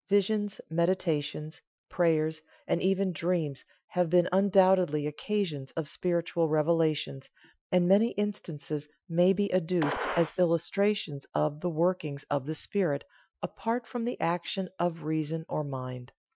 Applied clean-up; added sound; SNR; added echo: classical method Wiener filter.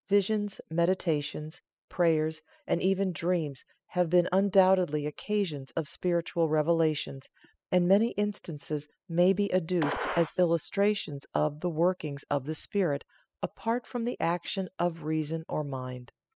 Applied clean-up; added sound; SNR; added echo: classical method spectral subtraction.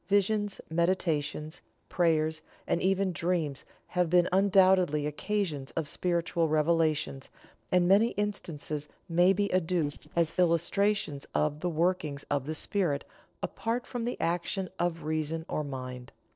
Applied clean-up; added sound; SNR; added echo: neural separator model SepFormer DNS4.